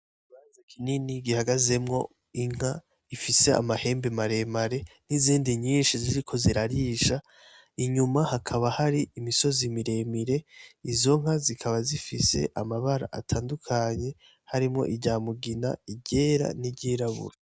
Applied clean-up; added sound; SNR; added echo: none; none; none; none.